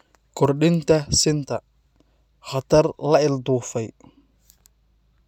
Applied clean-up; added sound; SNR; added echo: none; none; none; none.